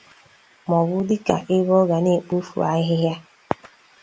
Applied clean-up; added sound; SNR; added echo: none; none; none; none.